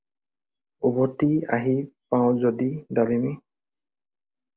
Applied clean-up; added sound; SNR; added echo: none; none; none; none.